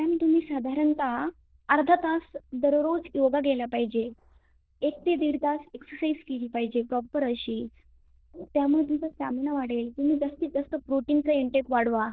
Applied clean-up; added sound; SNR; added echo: neural diffusion model UNIVERSE++.